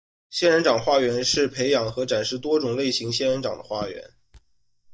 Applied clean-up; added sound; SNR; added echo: neural mask model DeepFilterNet 3.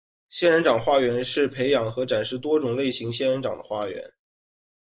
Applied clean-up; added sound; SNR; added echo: neural mask model Resemble Enhance denoiser.